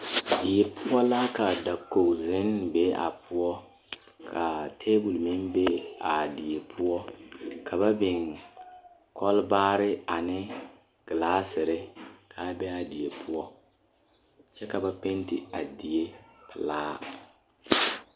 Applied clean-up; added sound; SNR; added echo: none; none; none; none.